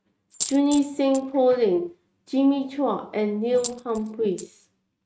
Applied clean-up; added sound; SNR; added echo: neural mask model RNNoise.